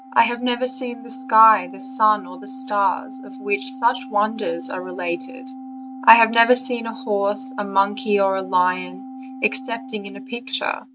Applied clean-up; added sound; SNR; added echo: none; Organ; 14 dB; none.